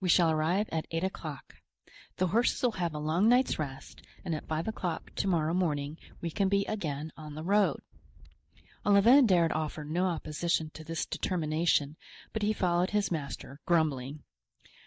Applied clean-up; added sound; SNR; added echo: neural mask model DeepFilterNet 3.